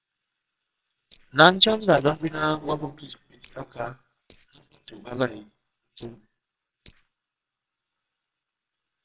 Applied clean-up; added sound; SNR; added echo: neural separator model SepFormer WHAMR!.